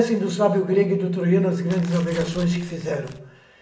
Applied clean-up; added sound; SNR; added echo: none; Tearing; 18 dB; reverberation time 0.7 s.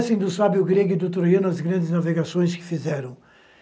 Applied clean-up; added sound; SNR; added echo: none; none; none; none.